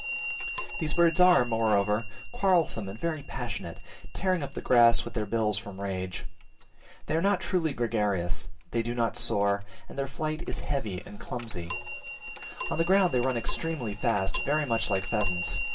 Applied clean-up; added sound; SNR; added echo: none; Clock; 6 dB; reverberation time 0.2 s.